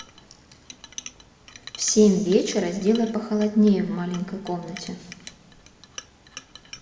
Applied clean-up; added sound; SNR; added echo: none; Chink, clink; 20 dB; reverberation time 1.4 s.